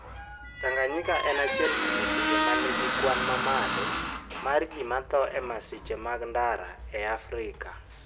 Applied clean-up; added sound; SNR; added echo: none; Squeak; 0 dB; reverberation time 0.7 s.